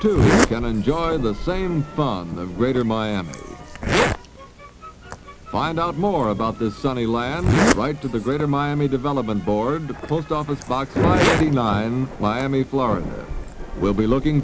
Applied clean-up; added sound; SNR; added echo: none; Thunder / Rain + Zipper (clothing); 3 dB; none.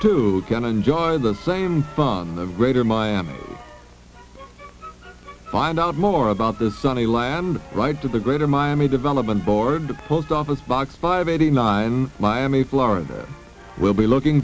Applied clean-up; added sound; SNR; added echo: none; none; none; none.